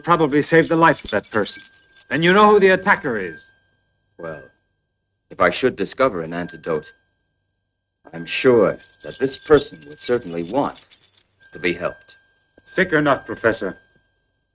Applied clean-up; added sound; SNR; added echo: neural mask model RNNoise.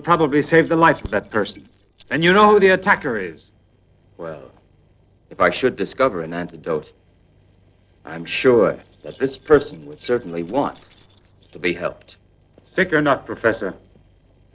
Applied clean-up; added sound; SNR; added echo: neural separator model SepFormer DNS4.